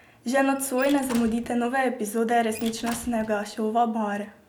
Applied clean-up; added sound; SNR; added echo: none; Squeak / Slam / Wood; 16 dB; none.